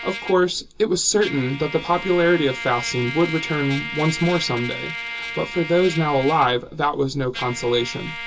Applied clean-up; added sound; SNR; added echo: none; Trumpet; 10 dB; reverberation time 0.2 s.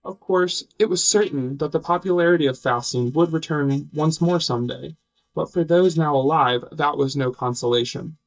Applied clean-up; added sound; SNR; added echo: neural mask model DeepFilterNet 3.